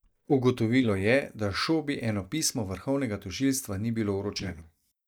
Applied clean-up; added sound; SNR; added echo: neural mask model DeepFilterNet 3.